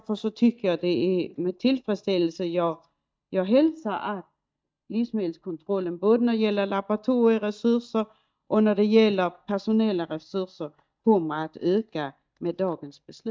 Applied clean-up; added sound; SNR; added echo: neural mask model DeepFilterNet 3.